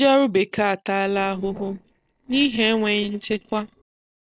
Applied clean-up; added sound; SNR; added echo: neural separator model SepFormer DNS4.